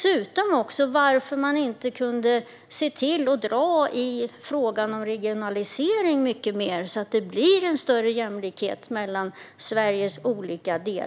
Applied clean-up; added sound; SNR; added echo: none; none; none; none.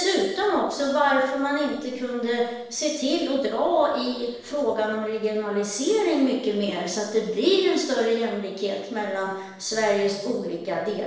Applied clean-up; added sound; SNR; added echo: neural separator model SepFormer DNS4.